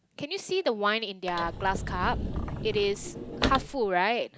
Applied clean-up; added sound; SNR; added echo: none; Sliding door / Slam / Wood; 4 dB; none.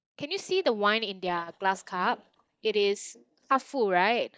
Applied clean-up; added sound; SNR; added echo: neural mask model DeepFilterNet 3.